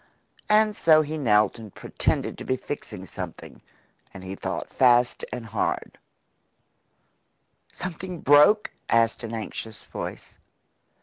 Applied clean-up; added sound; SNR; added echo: none; none; none; none.